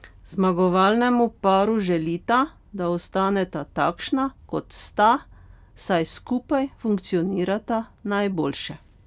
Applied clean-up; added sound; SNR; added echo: none; none; none; none.